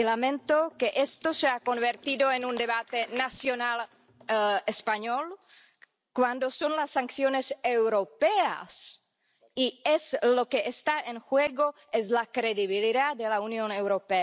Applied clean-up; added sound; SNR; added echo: none; none; none; none.